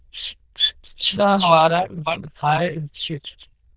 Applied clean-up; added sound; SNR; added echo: neural diffusion model UNIVERSE++.